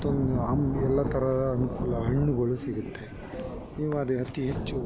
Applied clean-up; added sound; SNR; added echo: none; Thunder / Rain; 5 dB; none.